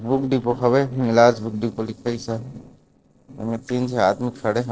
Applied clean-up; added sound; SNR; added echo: neural separator model SepFormer DNS4.